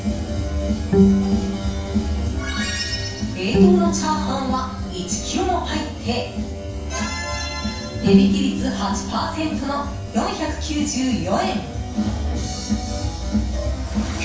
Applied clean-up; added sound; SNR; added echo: none; Bowed string instrument; -1 dB; reverberation time 0.7 s.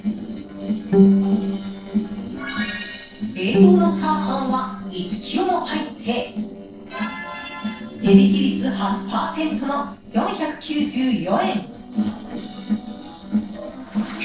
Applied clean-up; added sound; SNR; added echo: neural separator model SepFormer DNS4.